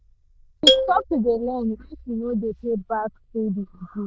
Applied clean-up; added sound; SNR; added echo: neural diffusion model UNIVERSE++.